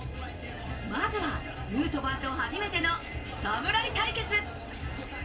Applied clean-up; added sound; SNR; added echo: none; Zipper (clothing); 18 dB; reverberation time 0.2 s.